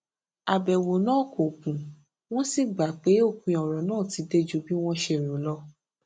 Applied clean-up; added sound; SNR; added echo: none; none; none; none.